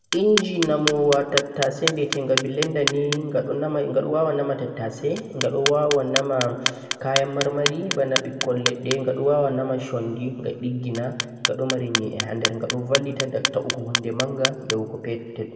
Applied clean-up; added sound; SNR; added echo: none; Clock; 6 dB; reverberation time 2.0 s.